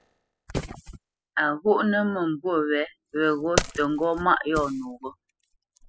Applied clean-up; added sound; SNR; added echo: classical method spectral subtraction.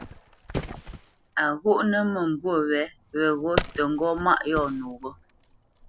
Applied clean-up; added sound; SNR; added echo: none; Wood; 10 dB; none.